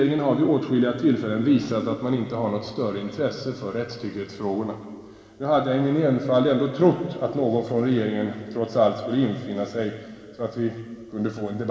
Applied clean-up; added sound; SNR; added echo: none; none; none; reverberation time 2.5 s.